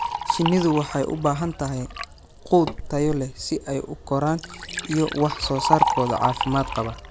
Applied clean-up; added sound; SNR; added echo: none; Liquid; 5 dB; none.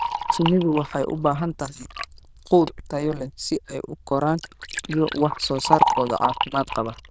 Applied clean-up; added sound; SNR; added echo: neural diffusion model UNIVERSE++.